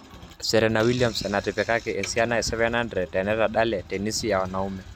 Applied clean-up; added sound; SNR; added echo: none; none; none; none.